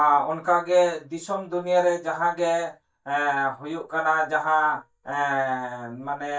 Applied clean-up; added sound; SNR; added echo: neural mask model DeepFilterNet 3.